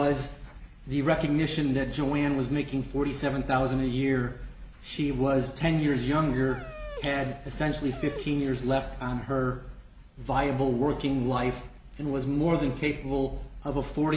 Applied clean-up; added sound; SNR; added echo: none; Dog; 16 dB; none.